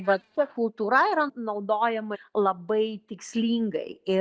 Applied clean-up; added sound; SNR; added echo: neural mask model DeepFilterNet 3.